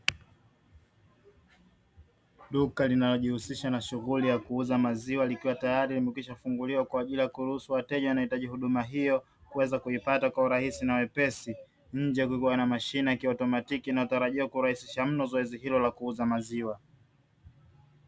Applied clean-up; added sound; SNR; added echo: none; none; none; none.